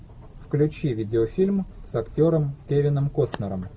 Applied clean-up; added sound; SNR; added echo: none; none; none; none.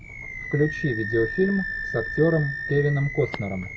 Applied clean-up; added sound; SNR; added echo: none; Animal; 8 dB; none.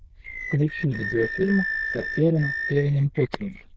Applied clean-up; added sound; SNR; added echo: neural diffusion model UNIVERSE++.